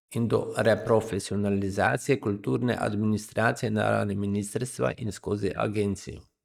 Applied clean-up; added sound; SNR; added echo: neural mask model DeepFilterNet 3.